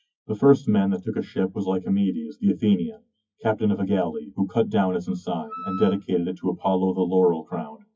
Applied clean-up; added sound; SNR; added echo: classical method WPE with log-MMSE.